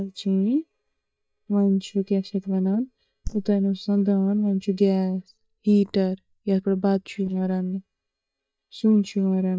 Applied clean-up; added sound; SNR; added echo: neural mask model DeepFilterNet 3.